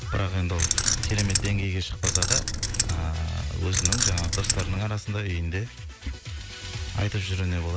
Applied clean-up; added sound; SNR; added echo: none; Keys jangling; -2 dB; none.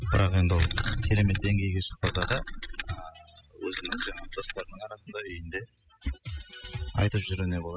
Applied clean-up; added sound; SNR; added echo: classical method spectral subtraction.